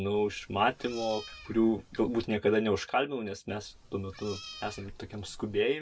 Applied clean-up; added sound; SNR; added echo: none; Meow; 17 dB; none.